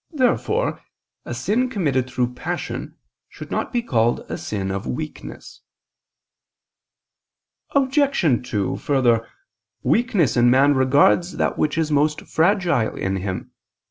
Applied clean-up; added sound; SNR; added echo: none; none; none; none.